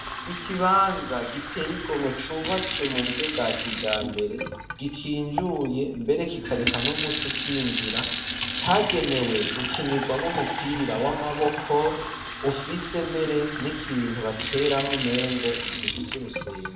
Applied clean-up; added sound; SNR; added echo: none; Fill (with liquid) / Sink (filling or washing); -2 dB; reverberation time 0.7 s.